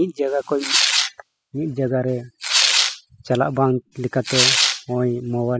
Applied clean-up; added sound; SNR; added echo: classical method spectral subtraction.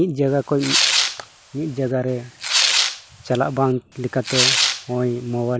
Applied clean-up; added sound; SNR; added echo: none; Tearing; 0 dB; none.